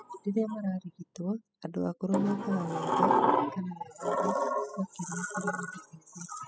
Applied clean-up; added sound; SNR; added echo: classical method spectral subtraction.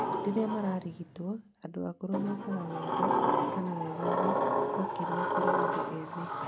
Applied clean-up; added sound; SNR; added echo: none; Sliding door; -4 dB; none.